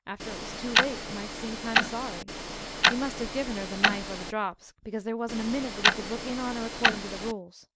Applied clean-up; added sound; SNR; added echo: none; Tick-tock; -5 dB; none.